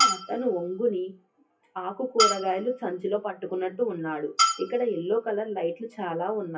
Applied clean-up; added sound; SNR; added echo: classical method WPE with log-MMSE.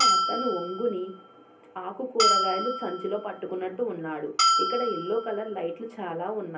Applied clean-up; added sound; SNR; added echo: none; Bell; -2 dB; reverberation time 0.3 s.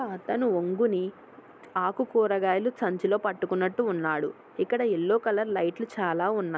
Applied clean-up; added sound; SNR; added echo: none; none; none; none.